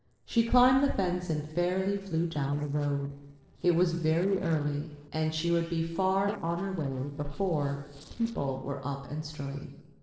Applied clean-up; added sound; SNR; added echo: neural separator model SepFormer DNS4.